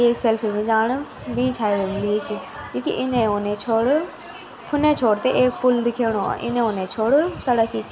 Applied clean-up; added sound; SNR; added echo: none; none; none; reverberation time 2.2 s.